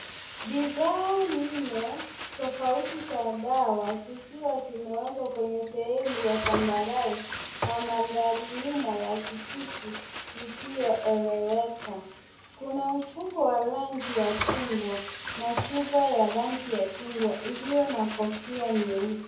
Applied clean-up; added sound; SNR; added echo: none; Frying (food); 7 dB; reverberation time 0.6 s.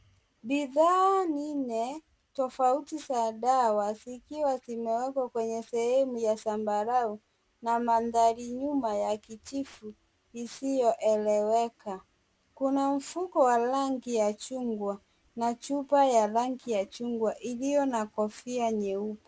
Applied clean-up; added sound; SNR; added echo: none; none; none; none.